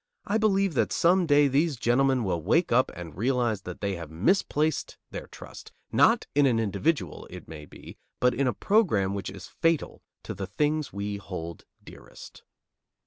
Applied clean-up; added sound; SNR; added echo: none; none; none; none.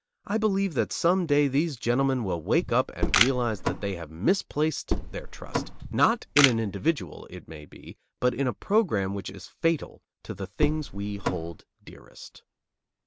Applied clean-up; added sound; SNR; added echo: none; Camera + Car; 1 dB; none.